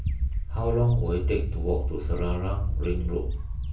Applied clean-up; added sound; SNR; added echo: none; Bird; 0 dB; reverberation time 0.3 s.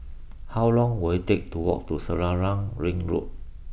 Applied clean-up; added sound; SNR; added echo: none; none; none; none.